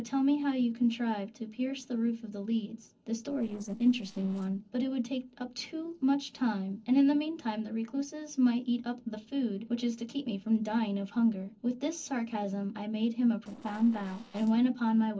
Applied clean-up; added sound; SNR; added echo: neural separator model SepFormer DNS4.